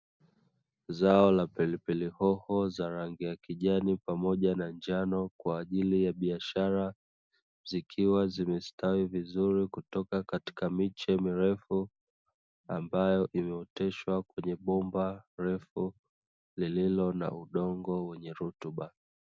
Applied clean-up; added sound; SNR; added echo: none; none; none; none.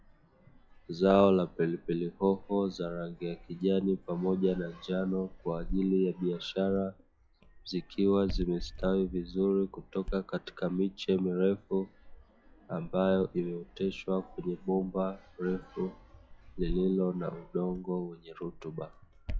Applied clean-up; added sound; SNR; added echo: classical method log-MMSE.